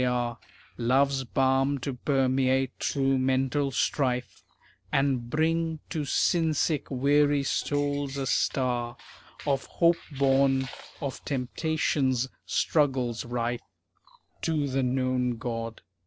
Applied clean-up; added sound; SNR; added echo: neural separator model SepFormer DNS4.